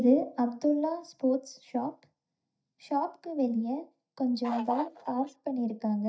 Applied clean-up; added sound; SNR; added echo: neural mask model DeepFilterNet 3.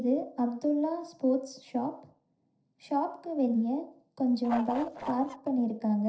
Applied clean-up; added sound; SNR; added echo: neural separator model SepFormer DNS4.